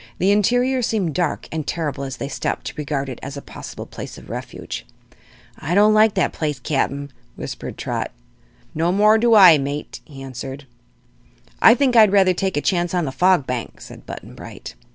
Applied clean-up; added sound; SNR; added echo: none; none; none; none.